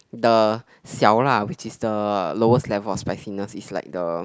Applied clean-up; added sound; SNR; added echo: none; none; none; none.